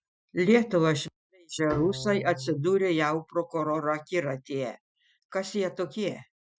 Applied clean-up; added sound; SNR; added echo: classical method Wiener filter.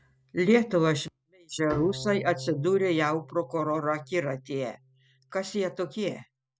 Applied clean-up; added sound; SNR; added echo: none; Bowed string instrument; 17 dB; none.